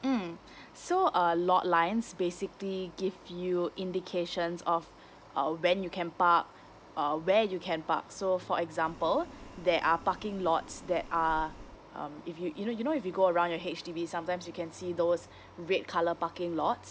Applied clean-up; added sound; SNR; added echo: none; Boiling; 17 dB; none.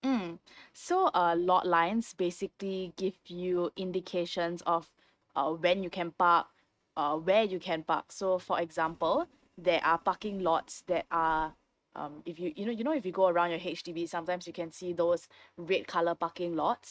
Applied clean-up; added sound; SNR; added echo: neural mask model RNNoise.